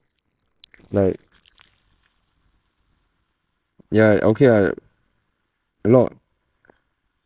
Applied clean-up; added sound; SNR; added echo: neural separator model SepFormer WHAMR!.